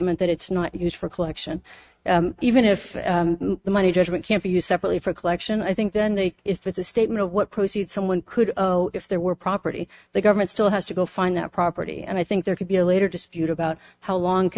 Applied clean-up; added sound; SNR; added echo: neural mask model RNNoise.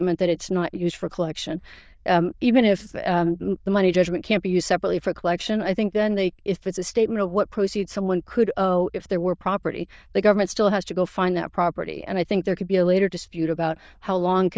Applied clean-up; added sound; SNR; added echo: neural diffusion model UNIVERSE++.